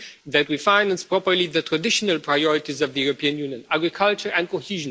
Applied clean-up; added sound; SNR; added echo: neural mask model Resemble Enhance denoiser.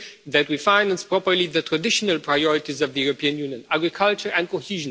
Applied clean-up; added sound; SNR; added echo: none; none; none; none.